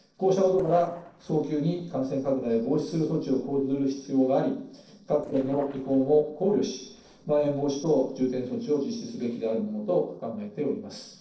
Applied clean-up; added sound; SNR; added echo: neural separator model SepFormer DNS4.